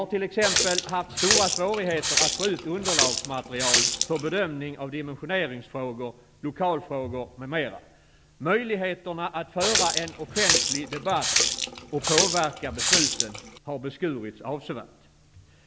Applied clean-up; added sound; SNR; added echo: none; Water tap, faucet; -4 dB; none.